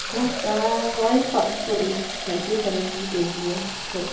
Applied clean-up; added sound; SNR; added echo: none; Fill (with liquid); 5 dB; reverberation time 0.7 s.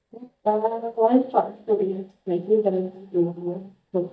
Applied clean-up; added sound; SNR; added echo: neural mask model DeepFilterNet 3.